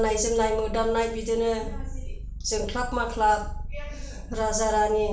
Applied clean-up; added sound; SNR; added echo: none; Purr; 7 dB; reverberation time 0.4 s.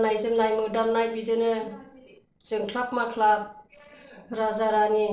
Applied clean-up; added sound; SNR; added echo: neural separator model SepFormer DNS4.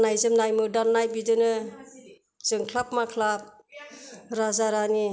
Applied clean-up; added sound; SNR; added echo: none; none; none; none.